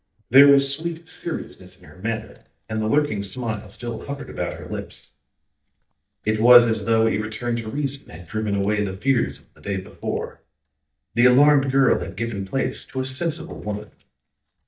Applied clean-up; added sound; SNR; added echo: neural mask model DeepFilterNet 3.